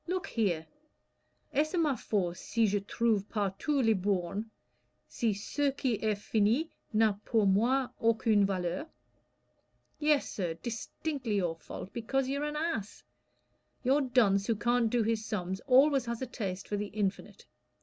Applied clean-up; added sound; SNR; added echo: none; none; none; none.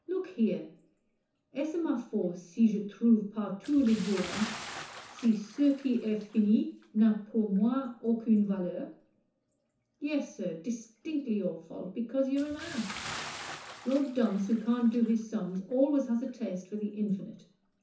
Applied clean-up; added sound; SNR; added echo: none; Bathtub (filling or washing) / Splash, splatter; 18 dB; reverberation time 0.9 s.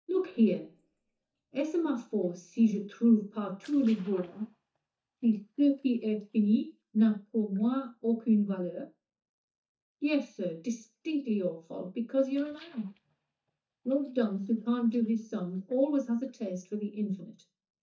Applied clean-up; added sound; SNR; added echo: neural mask model DeepFilterNet 3.